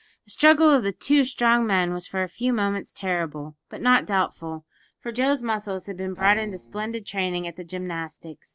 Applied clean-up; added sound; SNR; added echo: neural separator model SepFormer DNS4.